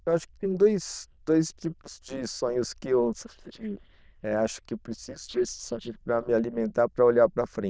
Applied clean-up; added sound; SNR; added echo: neural diffusion model UNIVERSE++.